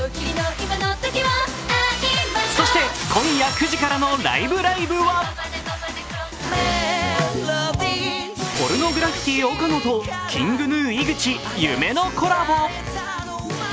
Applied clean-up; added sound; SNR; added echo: none; none; none; none.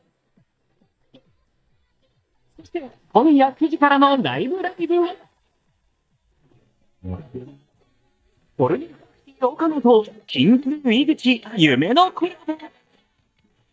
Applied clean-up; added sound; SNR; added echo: neural mask model DeepFilterNet 3.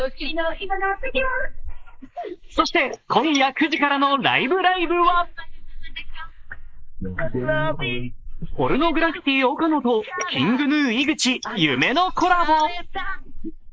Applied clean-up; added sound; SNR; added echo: neural mask model Resemble Enhance denoiser.